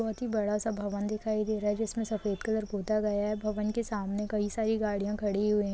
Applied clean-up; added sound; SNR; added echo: none; none; none; none.